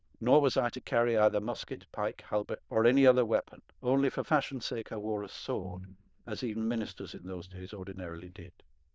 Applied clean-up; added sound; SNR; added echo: neural diffusion model UNIVERSE++.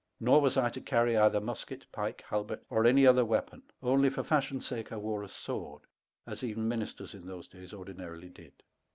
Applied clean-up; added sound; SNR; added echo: none; none; none; none.